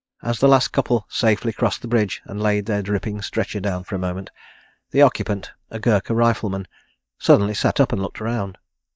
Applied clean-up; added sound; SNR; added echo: neural mask model DeepFilterNet 3.